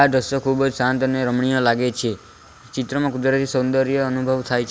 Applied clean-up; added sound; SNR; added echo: none; none; none; none.